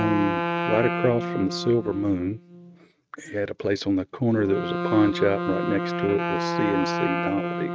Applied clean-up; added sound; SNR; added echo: neural mask model RNNoise.